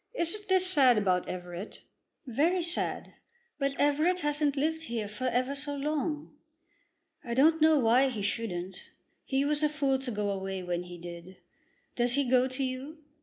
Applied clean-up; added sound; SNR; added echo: neural mask model Resemble Enhance denoiser.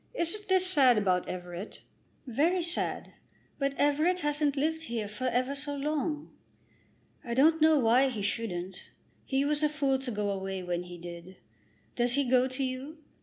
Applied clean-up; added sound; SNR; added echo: none; none; none; none.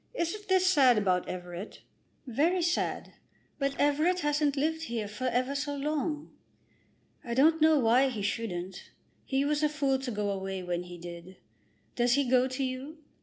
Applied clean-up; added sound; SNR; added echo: neural separator model SepFormer DNS4.